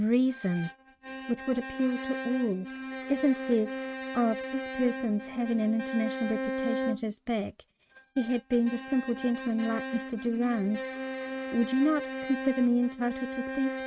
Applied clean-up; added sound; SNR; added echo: neural mask model RNNoise.